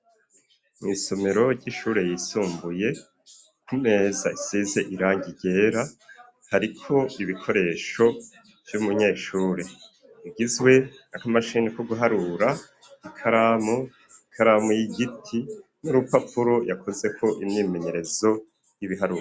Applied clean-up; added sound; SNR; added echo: none; none; none; none.